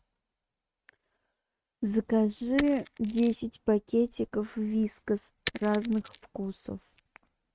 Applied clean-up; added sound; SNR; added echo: neural mask model RNNoise.